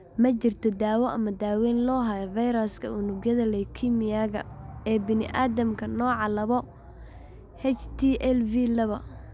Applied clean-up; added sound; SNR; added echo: none; none; none; none.